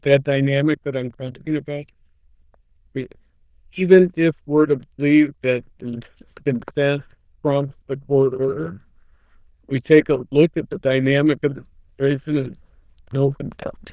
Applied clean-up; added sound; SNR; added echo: neural diffusion model UNIVERSE++.